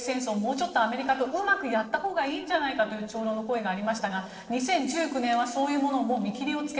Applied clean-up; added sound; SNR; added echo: neural separator model SepFormer DNS4.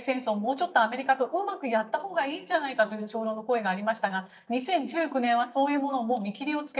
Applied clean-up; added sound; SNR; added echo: neural mask model DeepFilterNet 3.